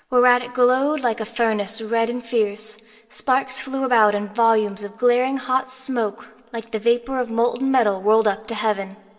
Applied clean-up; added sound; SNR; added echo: none; none; none; reverberation time 1.2 s.